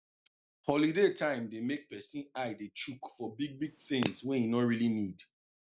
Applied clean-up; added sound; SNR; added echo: none; Crack / Crackle; -4 dB; none.